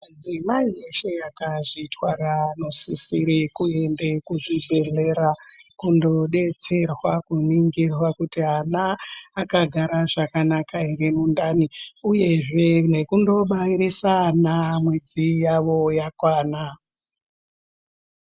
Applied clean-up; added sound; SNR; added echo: none; none; none; none.